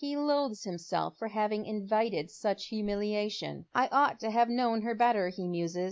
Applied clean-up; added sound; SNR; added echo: neural mask model Resemble Enhance denoiser.